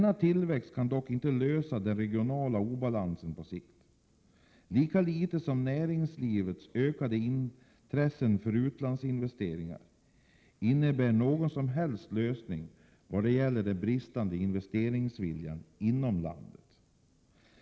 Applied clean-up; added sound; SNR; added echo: none; none; none; none.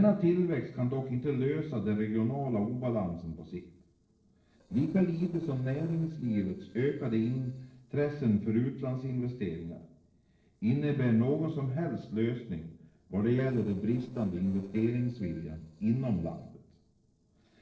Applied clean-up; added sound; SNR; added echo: neural separator model SepFormer DNS4.